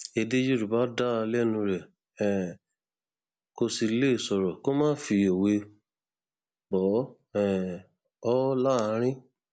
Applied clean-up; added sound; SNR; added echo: none; none; none; none.